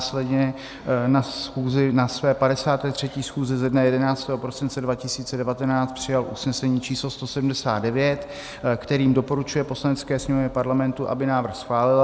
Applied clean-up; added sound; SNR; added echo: none; none; none; none.